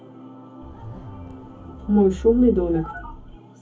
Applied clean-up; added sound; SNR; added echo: none; Zipper (clothing); 12 dB; reverberation time 0.3 s.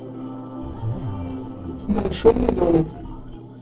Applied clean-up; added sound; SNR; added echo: neural separator model SepFormer DNS4.